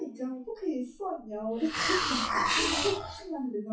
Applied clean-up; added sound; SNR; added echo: classical method WPE with log-MMSE.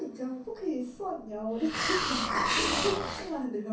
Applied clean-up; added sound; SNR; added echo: none; Hiss; -1 dB; reverberation time 0.6 s.